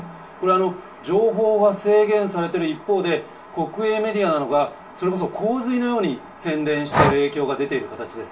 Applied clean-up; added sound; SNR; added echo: none; Breathing; 6 dB; reverberation time 0.2 s.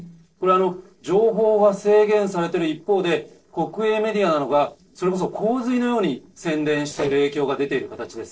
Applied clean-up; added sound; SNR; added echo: neural separator model SepFormer DNS4.